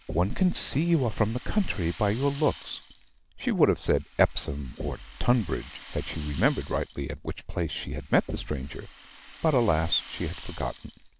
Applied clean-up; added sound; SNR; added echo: none; Rattle (instrument) + Knock; 15 dB; none.